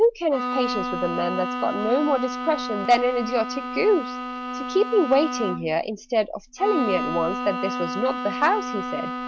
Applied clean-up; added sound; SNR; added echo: none; Bowed string instrument; 6 dB; none.